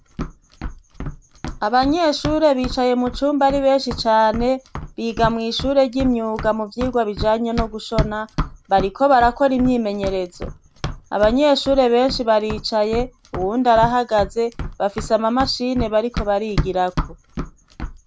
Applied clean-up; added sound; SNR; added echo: none; Run; 10 dB; none.